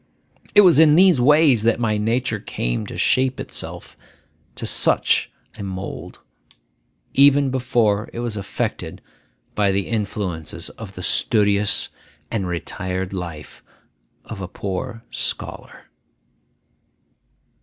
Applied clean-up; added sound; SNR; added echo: none; none; none; none.